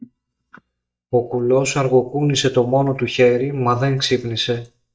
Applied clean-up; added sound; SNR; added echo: neural mask model DeepFilterNet 3.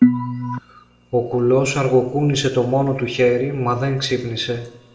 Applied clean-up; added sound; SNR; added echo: none; Organ; 0 dB; reverberation time 0.7 s.